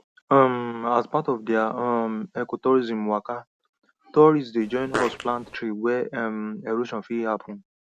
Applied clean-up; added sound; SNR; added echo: none; Fart; 7 dB; none.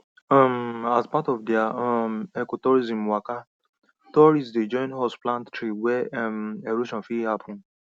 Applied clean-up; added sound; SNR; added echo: none; none; none; none.